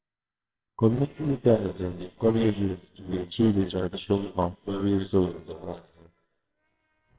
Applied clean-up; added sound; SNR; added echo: neural separator model SepFormer WHAMR!.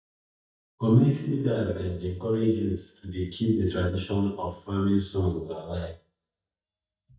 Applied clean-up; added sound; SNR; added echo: neural mask model DeepFilterNet 3.